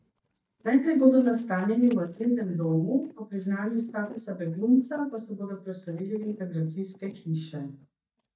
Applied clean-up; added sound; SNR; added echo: neural mask model DeepFilterNet 3.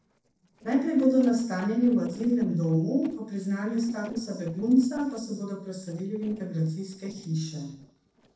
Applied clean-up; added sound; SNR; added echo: neural separator model SepFormer DNS4.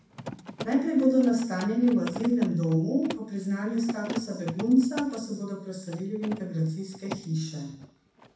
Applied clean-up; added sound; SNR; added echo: none; Mechanisms; 13 dB; reverberation time 0.7 s.